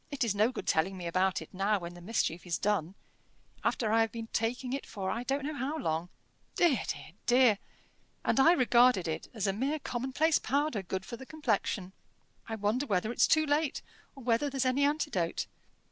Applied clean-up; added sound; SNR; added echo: none; none; none; none.